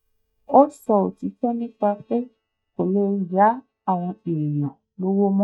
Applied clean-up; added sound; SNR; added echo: neural mask model DeepFilterNet 3.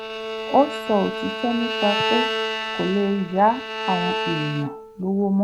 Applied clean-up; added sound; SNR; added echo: none; Bowed string instrument; 4 dB; none.